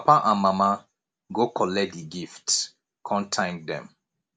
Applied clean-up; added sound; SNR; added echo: none; none; none; none.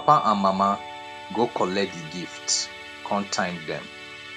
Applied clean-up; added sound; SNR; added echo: none; Musical instrument; 13 dB; none.